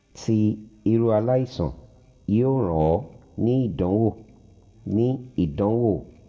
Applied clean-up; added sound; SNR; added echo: none; none; none; reverberation time 0.6 s.